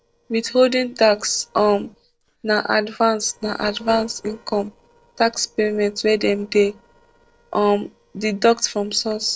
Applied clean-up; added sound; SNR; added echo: neural separator model SepFormer DNS4.